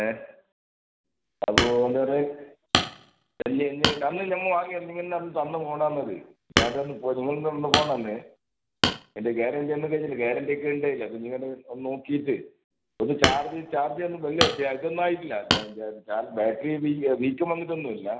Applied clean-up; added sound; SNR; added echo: none; Hammer; 1 dB; none.